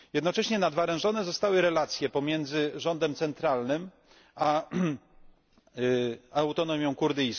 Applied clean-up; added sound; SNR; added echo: none; none; none; none.